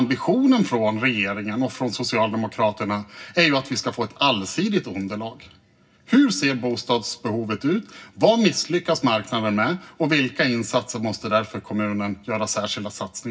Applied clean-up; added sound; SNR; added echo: none; none; none; reverberation time 0.4 s.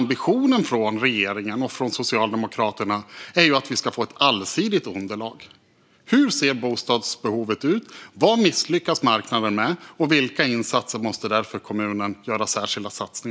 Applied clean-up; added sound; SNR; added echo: none; none; none; none.